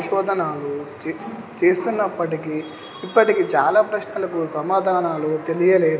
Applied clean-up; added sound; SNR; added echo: none; none; none; none.